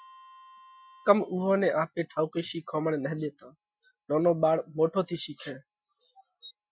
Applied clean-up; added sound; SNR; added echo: classical method Wiener filter.